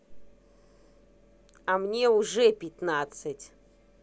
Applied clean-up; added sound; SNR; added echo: none; none; none; none.